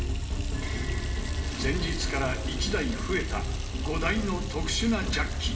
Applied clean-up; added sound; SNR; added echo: none; Sink (filling or washing) / Water tap, faucet; 16 dB; reverberation time 0.8 s.